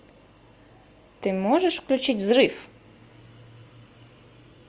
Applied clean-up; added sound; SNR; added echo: none; none; none; none.